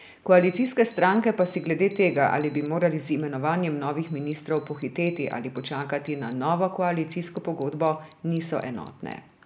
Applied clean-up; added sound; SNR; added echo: none; Alarm; 15 dB; none.